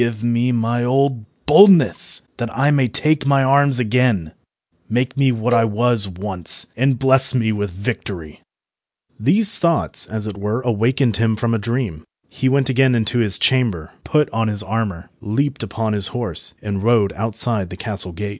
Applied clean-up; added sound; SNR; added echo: none; Cowbell; 13 dB; none.